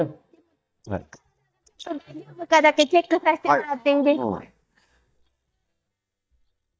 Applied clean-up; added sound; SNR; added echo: neural mask model DeepFilterNet 3.